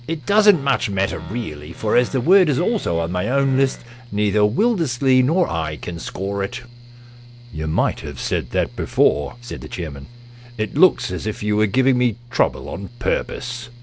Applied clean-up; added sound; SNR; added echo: none; Animal + Mechanical fan; 19 dB; none.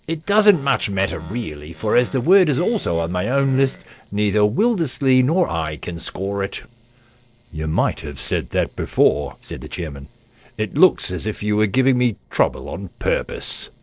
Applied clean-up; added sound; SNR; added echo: neural separator model SepFormer DNS4.